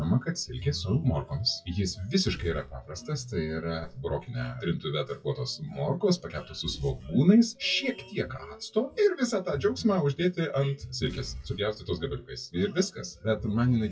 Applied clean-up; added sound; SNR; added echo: classical method WPE with log-MMSE.